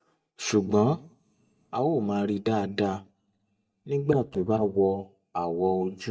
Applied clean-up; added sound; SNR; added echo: neural mask model DeepFilterNet 3.